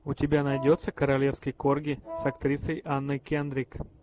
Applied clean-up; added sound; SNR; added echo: none; Wind instrument, woodwind instrument; 12 dB; none.